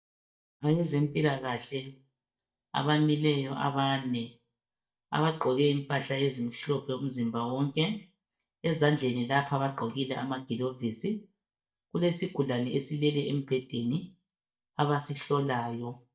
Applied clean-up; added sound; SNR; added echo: neural mask model DeepFilterNet 3.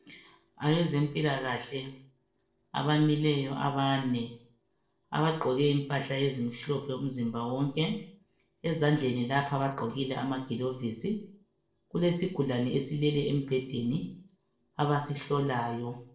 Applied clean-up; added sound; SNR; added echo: neural separator model SepFormer DNS4.